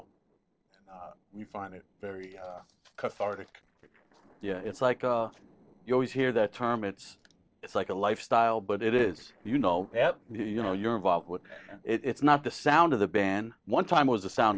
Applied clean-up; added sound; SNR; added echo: neural separator model SepFormer DNS4.